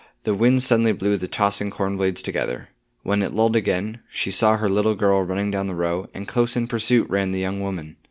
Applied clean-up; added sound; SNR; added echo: none; none; none; none.